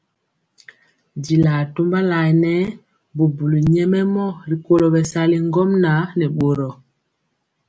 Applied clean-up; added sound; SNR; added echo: none; none; none; none.